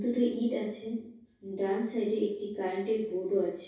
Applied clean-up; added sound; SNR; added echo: none; none; none; reverberation time 0.6 s.